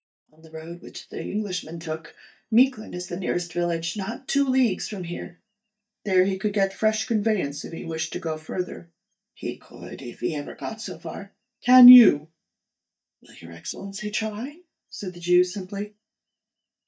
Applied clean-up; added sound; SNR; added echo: neural mask model DeepFilterNet 3.